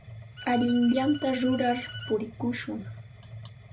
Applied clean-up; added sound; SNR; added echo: none; Mechanisms + Bowed string instrument; 13 dB; none.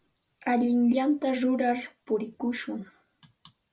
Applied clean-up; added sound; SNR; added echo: none; none; none; none.